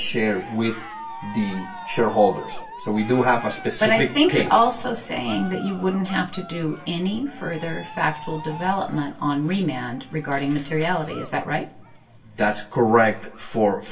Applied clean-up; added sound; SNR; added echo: none; Cheering; 16 dB; reverberation time 0.2 s.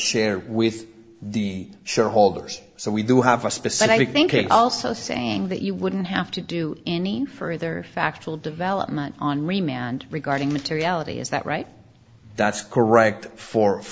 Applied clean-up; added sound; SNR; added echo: none; none; none; none.